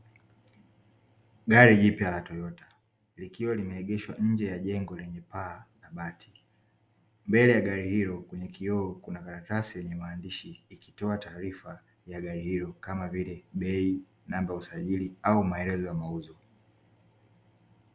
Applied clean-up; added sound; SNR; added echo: none; none; none; none.